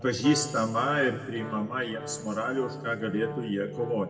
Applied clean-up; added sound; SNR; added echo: none; Wind instrument, woodwind instrument; 11 dB; reverberation time 1.4 s.